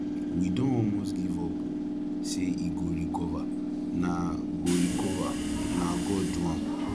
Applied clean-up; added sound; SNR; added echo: none; Subway, metro, underground / Train; -1 dB; none.